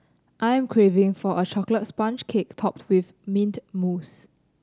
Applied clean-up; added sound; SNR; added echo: none; none; none; none.